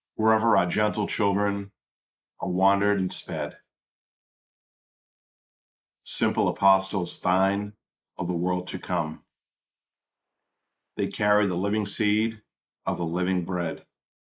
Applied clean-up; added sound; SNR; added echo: neural mask model Resemble Enhance denoiser.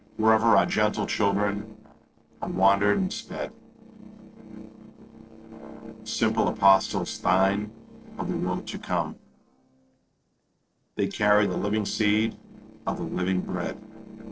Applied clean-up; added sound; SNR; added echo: neural separator model SepFormer DNS4.